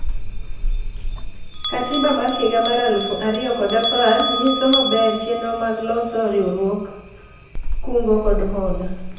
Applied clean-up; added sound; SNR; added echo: none; Bell; 3 dB; reverberation time 0.9 s.